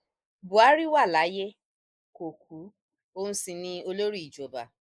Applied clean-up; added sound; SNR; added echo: neural mask model Resemble Enhance denoiser.